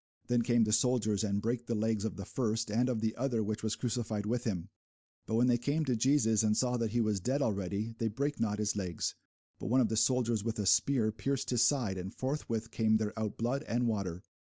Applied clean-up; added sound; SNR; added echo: none; none; none; none.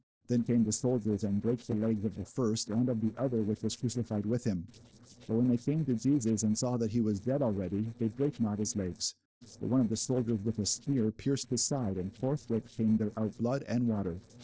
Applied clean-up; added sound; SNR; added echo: neural separator model SepFormer DNS4.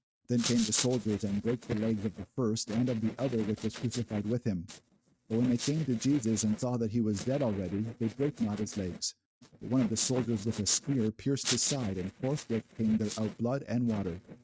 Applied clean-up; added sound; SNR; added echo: neural mask model RNNoise.